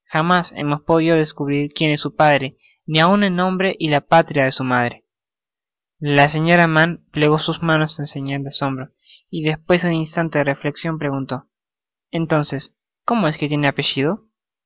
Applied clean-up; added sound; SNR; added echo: none; none; none; none.